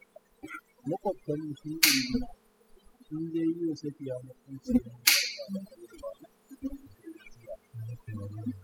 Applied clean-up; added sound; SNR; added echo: classical method spectral subtraction.